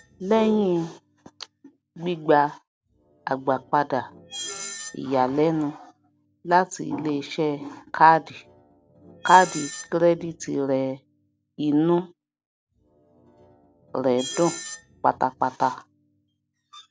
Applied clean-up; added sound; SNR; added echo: none; Screech; 18 dB; none.